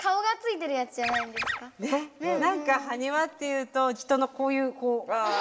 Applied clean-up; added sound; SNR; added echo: none; none; none; reverberation time 1.3 s.